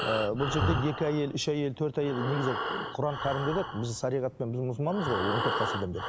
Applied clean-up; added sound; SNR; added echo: none; Breathing; 4 dB; none.